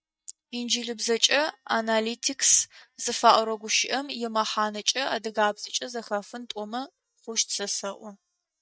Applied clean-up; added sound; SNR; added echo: neural mask model DeepFilterNet 3.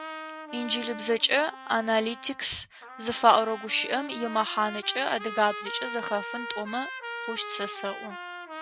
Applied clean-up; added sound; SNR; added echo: none; Trumpet; 11 dB; none.